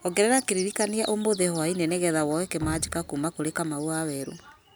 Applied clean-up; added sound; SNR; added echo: none; Drip; 19 dB; none.